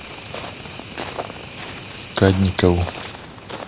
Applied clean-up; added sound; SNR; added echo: none; Walk, footsteps; 12 dB; none.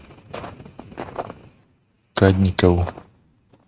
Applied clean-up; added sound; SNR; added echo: neural mask model RNNoise.